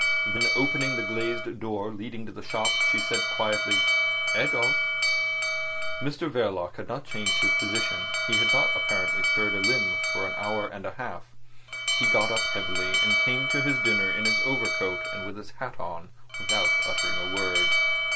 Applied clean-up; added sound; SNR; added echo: none; Alarm; -5 dB; none.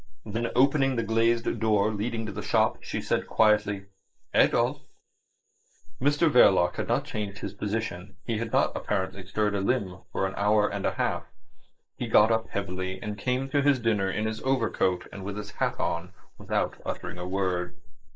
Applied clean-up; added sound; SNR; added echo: neural mask model Resemble Enhance denoiser.